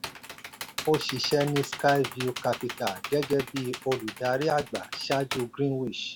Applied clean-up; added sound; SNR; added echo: none; Computer keyboard; 10 dB; none.